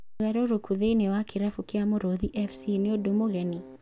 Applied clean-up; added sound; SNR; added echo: none; Keyboard (musical); 18 dB; none.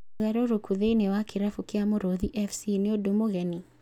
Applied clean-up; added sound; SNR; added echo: none; none; none; none.